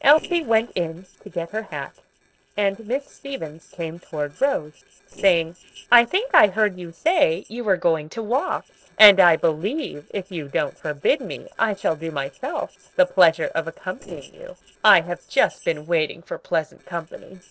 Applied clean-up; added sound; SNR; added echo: neural separator model SepFormer DNS4.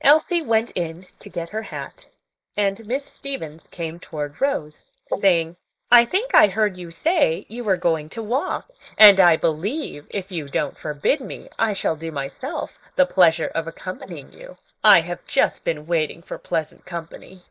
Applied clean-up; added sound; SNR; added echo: neural mask model Resemble Enhance denoiser.